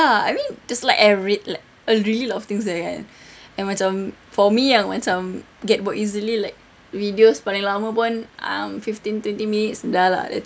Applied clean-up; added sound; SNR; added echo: none; none; none; none.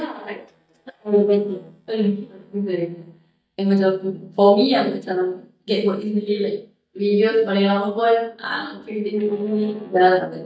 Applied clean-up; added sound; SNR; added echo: neural mask model DeepFilterNet 3.